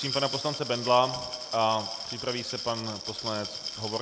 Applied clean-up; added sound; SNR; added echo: none; Glass; 7 dB; none.